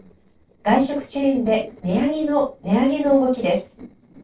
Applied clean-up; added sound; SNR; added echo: neural separator model SepFormer DNS4.